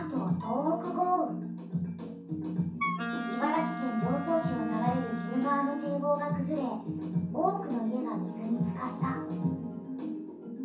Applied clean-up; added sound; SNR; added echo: none; Wind instrument, woodwind instrument; 6 dB; reverberation time 0.6 s.